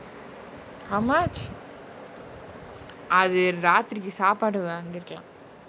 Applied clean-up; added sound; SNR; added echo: none; none; none; none.